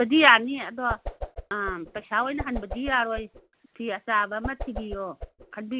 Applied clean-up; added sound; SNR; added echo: none; Whoosh, swoosh, swish; 11 dB; none.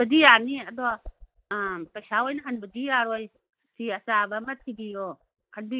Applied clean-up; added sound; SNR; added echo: neural mask model DeepFilterNet 3.